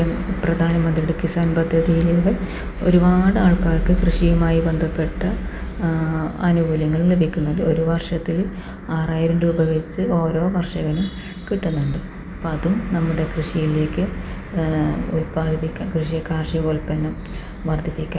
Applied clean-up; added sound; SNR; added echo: none; none; none; none.